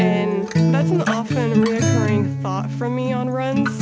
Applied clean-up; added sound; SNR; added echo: none; Acoustic guitar; -5 dB; none.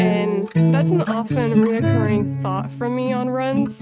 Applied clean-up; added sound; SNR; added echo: neural mask model RNNoise.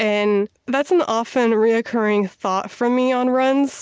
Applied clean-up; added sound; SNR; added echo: none; none; none; none.